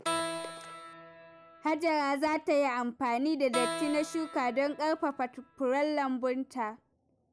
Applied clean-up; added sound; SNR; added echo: none; Keyboard (musical); 9 dB; none.